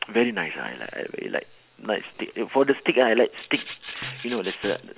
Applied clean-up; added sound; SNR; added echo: none; Rattle (instrument); 13 dB; none.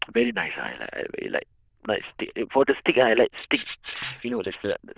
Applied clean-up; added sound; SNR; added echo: neural diffusion model UNIVERSE++.